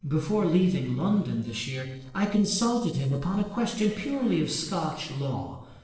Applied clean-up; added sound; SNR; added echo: neural separator model SepFormer DNS4.